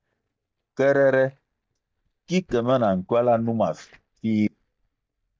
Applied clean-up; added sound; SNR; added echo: neural mask model DeepFilterNet 3.